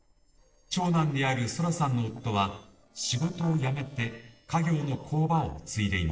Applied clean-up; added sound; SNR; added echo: neural separator model SepFormer DNS4.